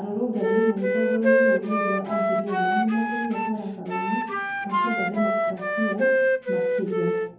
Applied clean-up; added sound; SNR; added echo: none; Wind instrument, woodwind instrument; -3 dB; reverberation time 1.0 s.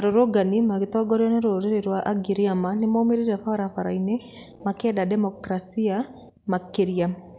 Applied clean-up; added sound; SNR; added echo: none; none; none; none.